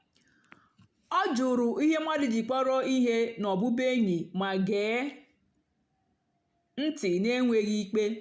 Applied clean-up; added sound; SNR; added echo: none; none; none; none.